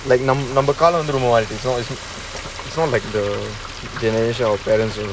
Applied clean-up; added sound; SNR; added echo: none; Frying (food); 14 dB; none.